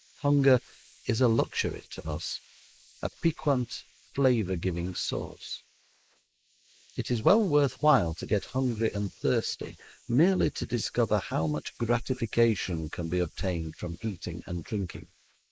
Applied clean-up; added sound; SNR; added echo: neural mask model Resemble Enhance denoiser.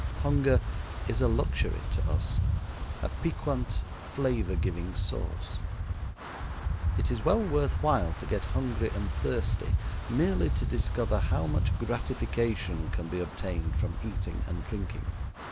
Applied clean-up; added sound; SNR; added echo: none; Wind; -2 dB; none.